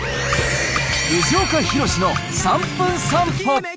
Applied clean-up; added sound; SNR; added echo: none; none; none; none.